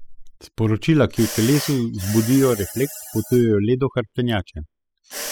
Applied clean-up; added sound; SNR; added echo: classical method spectral subtraction.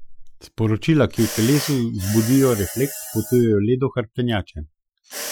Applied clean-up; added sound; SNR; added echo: classical method Wiener filter.